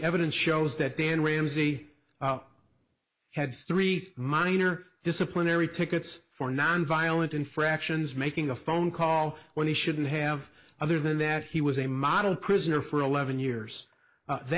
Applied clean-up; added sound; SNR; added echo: neural mask model Resemble Enhance denoiser.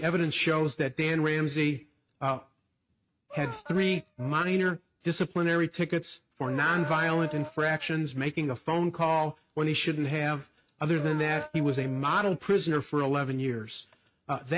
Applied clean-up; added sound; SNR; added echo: neural mask model RNNoise.